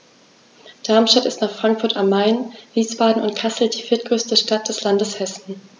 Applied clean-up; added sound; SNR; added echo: none; none; none; none.